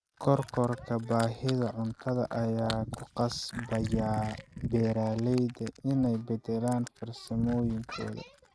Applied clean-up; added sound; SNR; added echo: neural mask model RNNoise.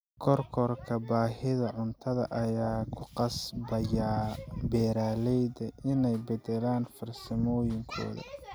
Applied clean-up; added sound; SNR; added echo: none; none; none; none.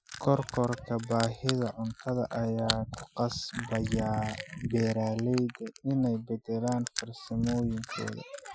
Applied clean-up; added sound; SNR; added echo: classical method Wiener filter.